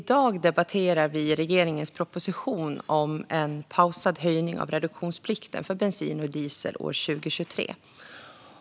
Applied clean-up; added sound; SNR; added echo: none; none; none; none.